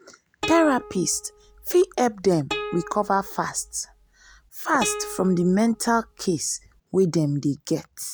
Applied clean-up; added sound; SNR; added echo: none; Plucked string instrument; 12 dB; none.